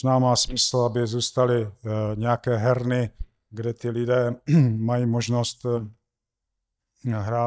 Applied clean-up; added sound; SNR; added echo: neural mask model DeepFilterNet 3.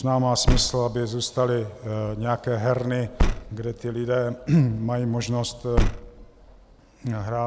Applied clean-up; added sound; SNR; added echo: none; Car; 1 dB; none.